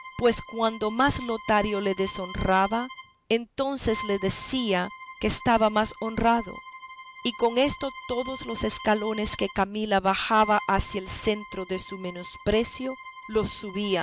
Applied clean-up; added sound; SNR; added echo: none; Bowed string instrument; 15 dB; none.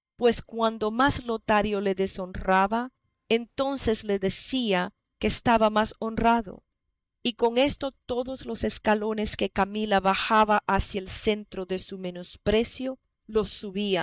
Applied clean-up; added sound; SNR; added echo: neural mask model DeepFilterNet 3.